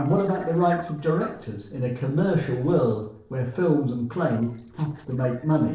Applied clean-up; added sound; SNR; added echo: neural separator model SepFormer DNS4.